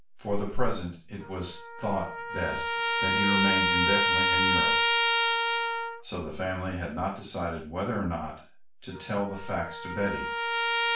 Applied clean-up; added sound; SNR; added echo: none; Trumpet; -3 dB; reverberation time 0.3 s.